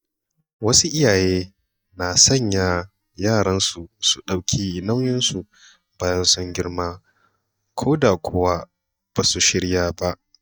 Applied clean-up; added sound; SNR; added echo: neural mask model DeepFilterNet 3.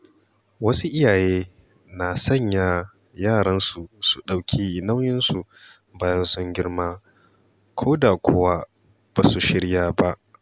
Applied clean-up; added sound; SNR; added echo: none; none; none; none.